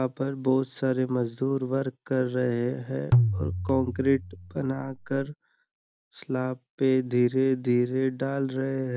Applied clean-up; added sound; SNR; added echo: none; Tabla; 1 dB; none.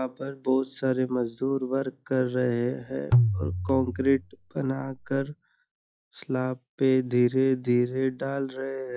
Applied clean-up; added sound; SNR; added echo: classical method log-MMSE.